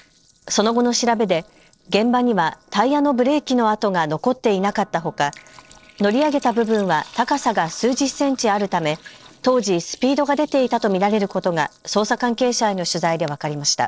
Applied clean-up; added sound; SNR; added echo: neural separator model SepFormer DNS4.